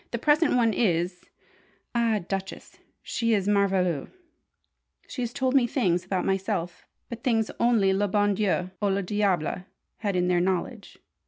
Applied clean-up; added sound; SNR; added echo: none; none; none; none.